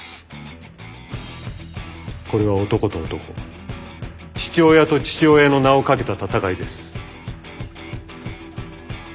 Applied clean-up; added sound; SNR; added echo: none; none; none; none.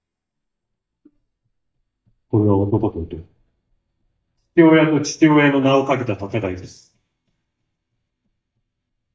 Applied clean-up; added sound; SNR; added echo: neural mask model DeepFilterNet 3.